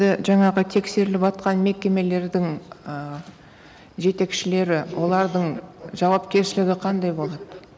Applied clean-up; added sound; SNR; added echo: none; none; none; none.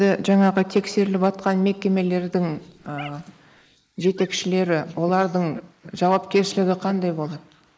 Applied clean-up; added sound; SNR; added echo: neural mask model Resemble Enhance denoiser.